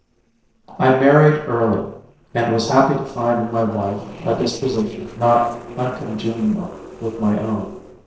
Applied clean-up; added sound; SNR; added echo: neural separator model SepFormer DNS4.